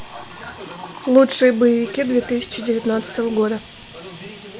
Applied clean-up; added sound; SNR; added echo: none; Sink (filling or washing) / Water tap, faucet; 18 dB; none.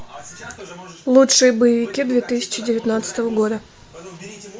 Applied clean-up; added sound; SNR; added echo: none; none; none; none.